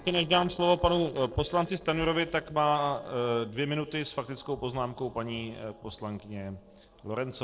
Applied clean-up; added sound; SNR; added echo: neural separator model SepFormer DNS4.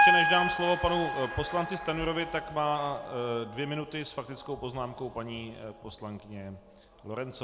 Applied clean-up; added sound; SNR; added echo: none; Piano; 0 dB; none.